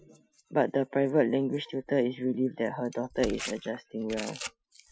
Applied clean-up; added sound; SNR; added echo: classical method Wiener filter.